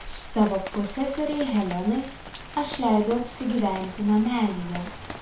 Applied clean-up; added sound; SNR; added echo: none; Rain; 13 dB; reverberation time 0.3 s.